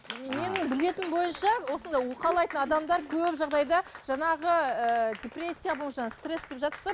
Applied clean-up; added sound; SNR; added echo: none; Applause; 15 dB; none.